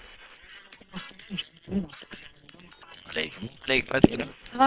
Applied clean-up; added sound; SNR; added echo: neural separator model SepFormer WHAM!.